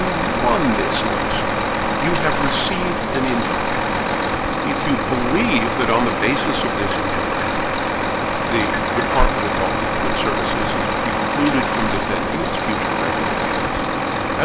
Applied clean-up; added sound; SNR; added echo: none; Truck; -3 dB; none.